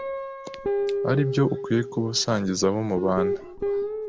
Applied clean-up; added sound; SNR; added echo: none; Guitar; 3 dB; none.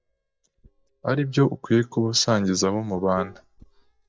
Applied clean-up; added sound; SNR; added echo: neural mask model DeepFilterNet 3.